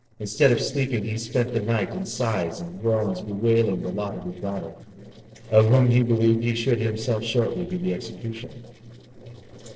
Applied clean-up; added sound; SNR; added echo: neural separator model SepFormer DNS4.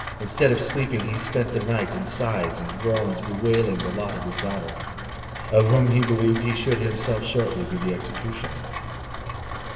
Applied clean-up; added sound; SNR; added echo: none; Rain; 9 dB; reverberation time 2.3 s.